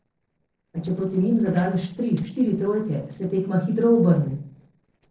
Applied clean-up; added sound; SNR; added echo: neural separator model SepFormer DNS4.